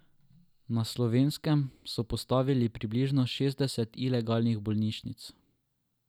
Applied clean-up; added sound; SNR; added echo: none; none; none; none.